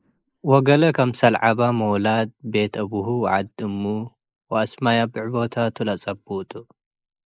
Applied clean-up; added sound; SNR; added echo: neural mask model Resemble Enhance denoiser.